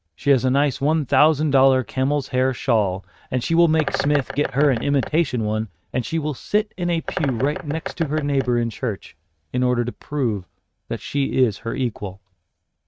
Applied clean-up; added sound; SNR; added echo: neural mask model RNNoise.